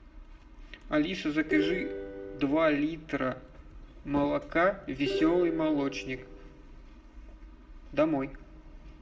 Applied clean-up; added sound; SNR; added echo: none; Plucked string instrument; 6 dB; reverberation time 0.9 s.